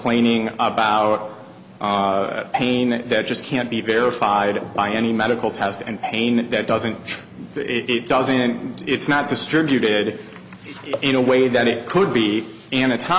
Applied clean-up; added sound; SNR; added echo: none; none; none; none.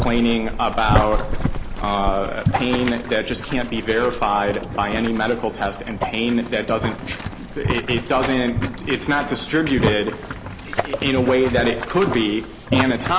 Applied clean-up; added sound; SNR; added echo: none; Boiling; 4 dB; none.